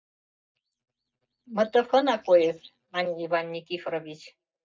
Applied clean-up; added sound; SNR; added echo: neural mask model DeepFilterNet 3.